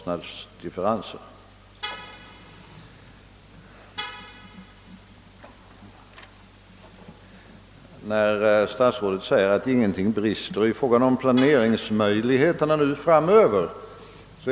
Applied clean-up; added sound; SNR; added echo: none; Vehicle horn, car horn, honking; 18 dB; none.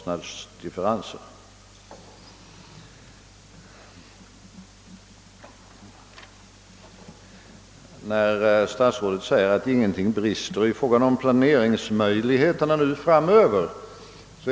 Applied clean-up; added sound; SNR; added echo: none; none; none; none.